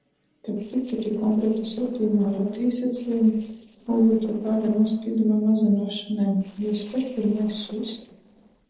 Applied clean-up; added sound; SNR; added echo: neural separator model SepFormer DNS4.